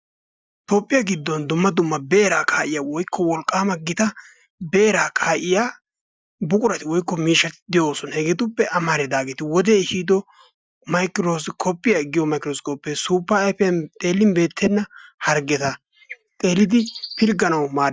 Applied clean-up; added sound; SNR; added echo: neural mask model DeepFilterNet 3.